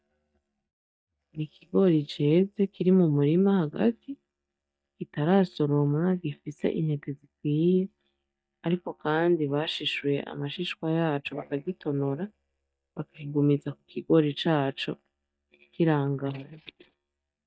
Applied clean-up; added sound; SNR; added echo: neural mask model DeepFilterNet 3.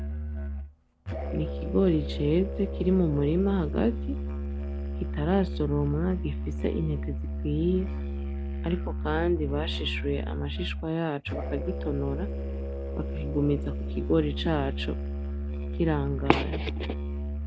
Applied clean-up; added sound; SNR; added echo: none; Musical instrument; 2 dB; none.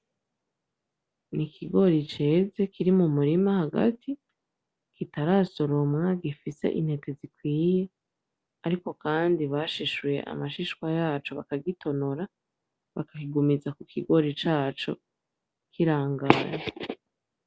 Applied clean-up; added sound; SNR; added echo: none; none; none; none.